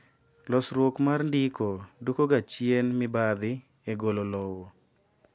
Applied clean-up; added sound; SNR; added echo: none; none; none; none.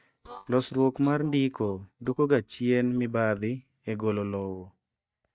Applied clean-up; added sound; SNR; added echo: neural mask model DeepFilterNet 3.